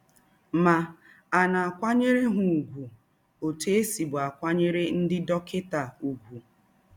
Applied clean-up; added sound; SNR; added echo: none; none; none; none.